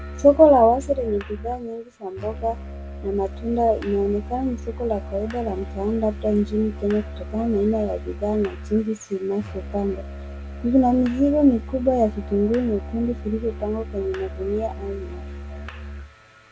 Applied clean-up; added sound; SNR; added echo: none; Musical instrument; 11 dB; none.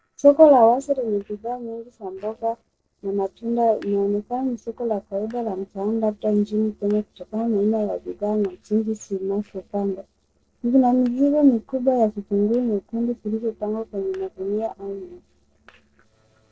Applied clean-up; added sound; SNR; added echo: neural separator model SepFormer DNS4.